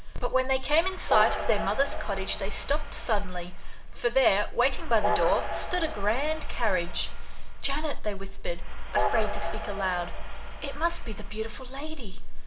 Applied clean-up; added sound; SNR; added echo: none; Train; 10 dB; reverberation time 0.5 s.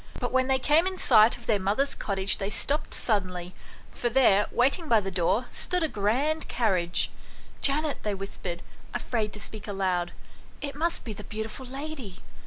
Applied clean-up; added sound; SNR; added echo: none; none; none; none.